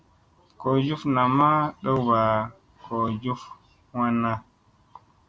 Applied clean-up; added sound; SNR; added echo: none; none; none; none.